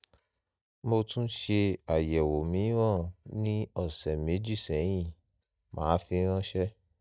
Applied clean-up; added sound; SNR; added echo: neural mask model DeepFilterNet 3.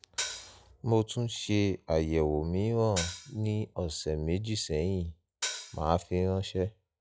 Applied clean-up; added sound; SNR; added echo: classical method log-MMSE.